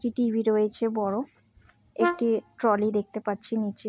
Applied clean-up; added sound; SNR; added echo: none; Brass instrument; 5 dB; none.